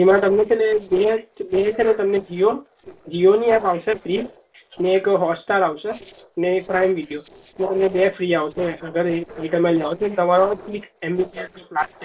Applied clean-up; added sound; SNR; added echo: neural separator model SepFormer DNS4.